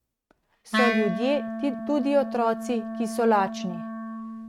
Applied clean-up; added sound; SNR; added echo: neural mask model RNNoise.